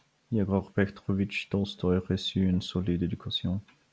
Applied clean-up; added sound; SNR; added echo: none; none; none; none.